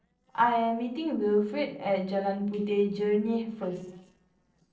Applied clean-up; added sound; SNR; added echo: neural separator model SepFormer DNS4.